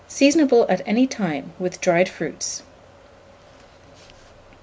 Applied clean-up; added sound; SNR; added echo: none; none; none; none.